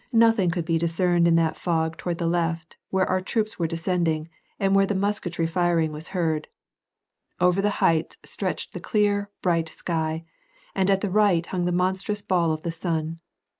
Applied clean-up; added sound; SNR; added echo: neural mask model Resemble Enhance denoiser.